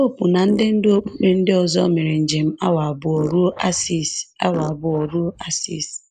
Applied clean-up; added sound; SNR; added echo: neural mask model Resemble Enhance denoiser.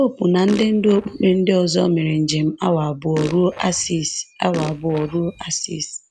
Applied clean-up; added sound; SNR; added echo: none; Fart; 13 dB; none.